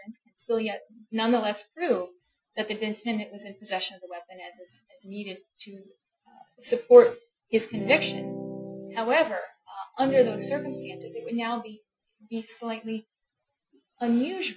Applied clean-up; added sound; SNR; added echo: classical method Wiener filter.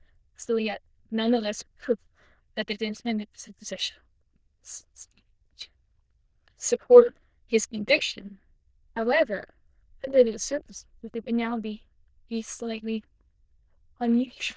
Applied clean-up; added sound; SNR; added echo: neural diffusion model UNIVERSE++.